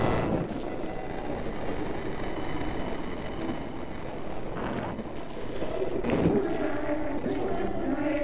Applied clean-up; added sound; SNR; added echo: neural separator model SepFormer DNS4.